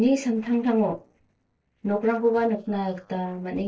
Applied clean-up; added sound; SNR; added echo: neural separator model SepFormer DNS4.